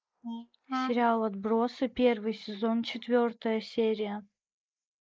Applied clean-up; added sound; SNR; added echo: neural mask model Resemble Enhance denoiser.